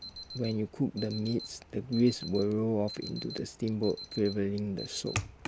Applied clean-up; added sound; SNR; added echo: none; Alarm; 12 dB; none.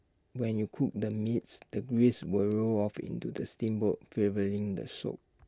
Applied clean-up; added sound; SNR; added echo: none; none; none; none.